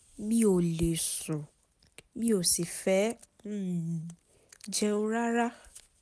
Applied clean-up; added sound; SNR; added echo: none; none; none; none.